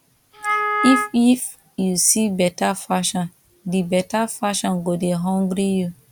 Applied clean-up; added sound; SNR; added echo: none; Wind instrument, woodwind instrument; 3 dB; none.